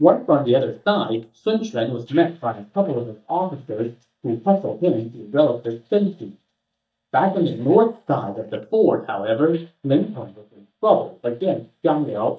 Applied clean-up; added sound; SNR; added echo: neural mask model DeepFilterNet 3.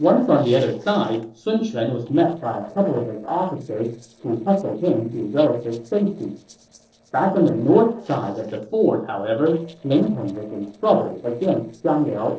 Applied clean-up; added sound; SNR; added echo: neural separator model SepFormer DNS4.